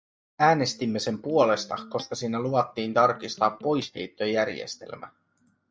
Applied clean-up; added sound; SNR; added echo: neural mask model DeepFilterNet 3.